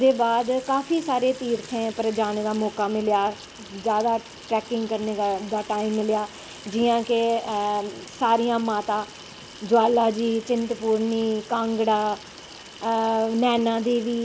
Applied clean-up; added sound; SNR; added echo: none; Sink (filling or washing) / Water tap, faucet; 20 dB; none.